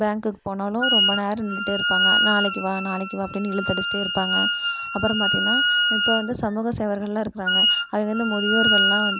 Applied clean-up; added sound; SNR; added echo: none; Wind instrument, woodwind instrument; -2 dB; none.